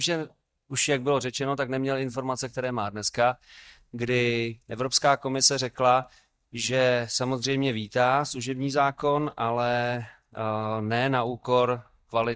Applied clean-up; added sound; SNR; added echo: neural mask model DeepFilterNet 3.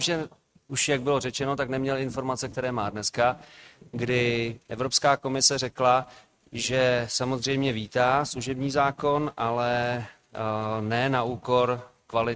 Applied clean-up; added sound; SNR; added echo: neural mask model RNNoise.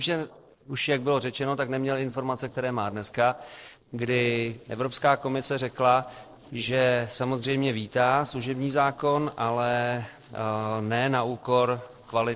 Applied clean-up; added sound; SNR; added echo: neural separator model SepFormer DNS4.